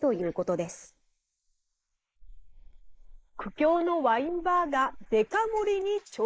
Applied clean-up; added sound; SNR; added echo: neural mask model Resemble Enhance denoiser.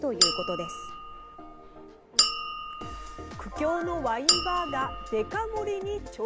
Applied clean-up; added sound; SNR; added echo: none; Chink, clink; -1 dB; none.